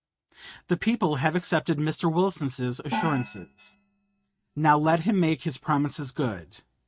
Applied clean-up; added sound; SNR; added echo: neural mask model RNNoise.